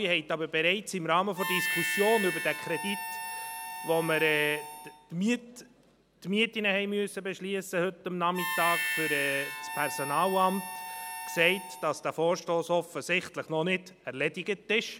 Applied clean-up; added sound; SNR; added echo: none; Harmonica; 5 dB; none.